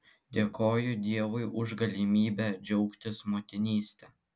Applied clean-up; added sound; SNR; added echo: none; none; none; none.